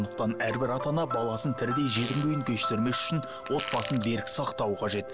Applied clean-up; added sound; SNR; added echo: none; Fart; 12 dB; none.